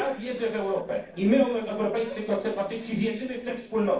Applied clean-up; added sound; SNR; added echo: neural separator model SepFormer DNS4.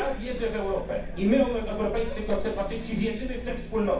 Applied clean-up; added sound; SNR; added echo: none; Chatter; 6 dB; reverberation time 0.6 s.